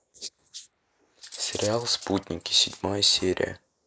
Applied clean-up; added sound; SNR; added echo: neural mask model Resemble Enhance denoiser.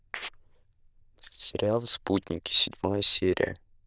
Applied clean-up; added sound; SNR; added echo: neural diffusion model UNIVERSE++.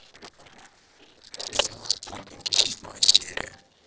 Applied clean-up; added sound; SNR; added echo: neural separator model SepFormer DNS4.